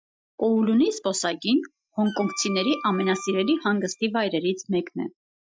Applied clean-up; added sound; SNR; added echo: classical method Wiener filter.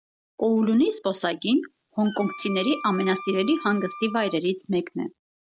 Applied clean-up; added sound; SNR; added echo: none; Wind instrument, woodwind instrument; 14 dB; none.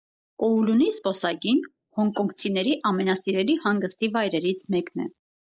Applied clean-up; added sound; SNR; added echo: neural mask model Resemble Enhance denoiser.